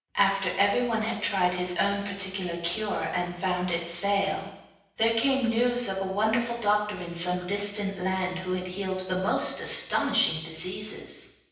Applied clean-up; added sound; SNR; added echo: none; none; none; reverberation time 0.9 s.